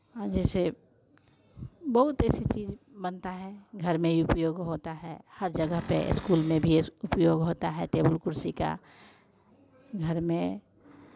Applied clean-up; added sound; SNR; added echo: none; Cupboard open or close; 15 dB; none.